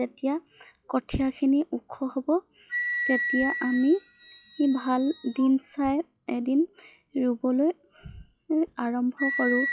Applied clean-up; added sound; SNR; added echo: classical method log-MMSE.